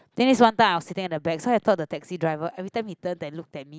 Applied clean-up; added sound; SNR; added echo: none; none; none; none.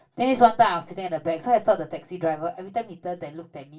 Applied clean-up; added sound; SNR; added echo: none; none; none; reverberation time 0.2 s.